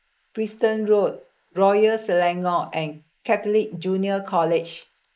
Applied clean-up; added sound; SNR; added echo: neural mask model Resemble Enhance denoiser.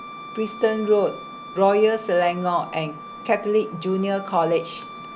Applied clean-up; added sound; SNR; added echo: none; Wind instrument, woodwind instrument; 16 dB; none.